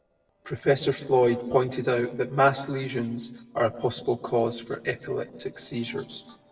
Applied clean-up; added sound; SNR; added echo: neural separator model SepFormer DNS4.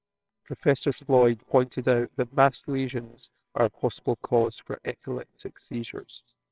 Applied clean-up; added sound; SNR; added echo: neural separator model SepFormer WHAMR!.